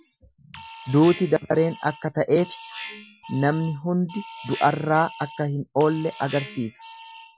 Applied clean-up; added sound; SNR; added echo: classical method Wiener filter.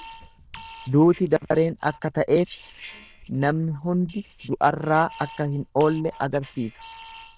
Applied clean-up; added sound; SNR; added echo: neural diffusion model UNIVERSE++.